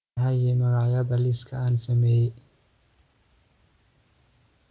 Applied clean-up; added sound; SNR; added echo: none; none; none; none.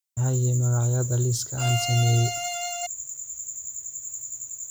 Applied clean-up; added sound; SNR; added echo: none; Bowed string instrument; 5 dB; none.